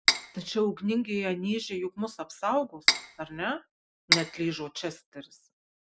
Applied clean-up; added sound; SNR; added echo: none; Cutlery, silverware; -4 dB; none.